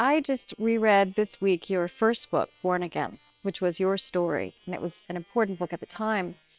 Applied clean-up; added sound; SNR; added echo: neural separator model SepFormer WHAM!.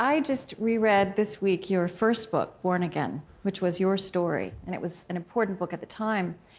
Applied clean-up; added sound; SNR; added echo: none; none; none; none.